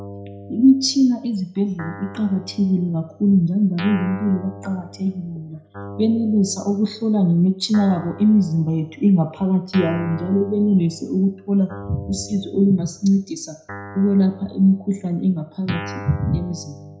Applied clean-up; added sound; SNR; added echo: none; Guitar; 17 dB; reverberation time 0.4 s.